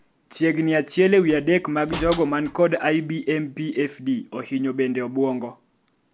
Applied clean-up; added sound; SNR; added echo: none; Slam; 17 dB; none.